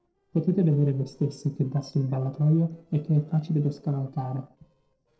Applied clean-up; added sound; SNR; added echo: neural separator model SepFormer DNS4.